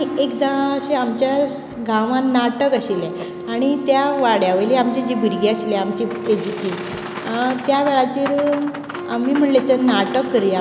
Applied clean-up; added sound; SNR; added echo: none; Wind instrument, woodwind instrument + Boat, Water vehicle; 11 dB; none.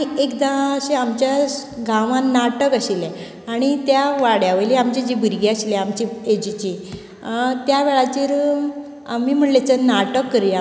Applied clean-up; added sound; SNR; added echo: none; none; none; none.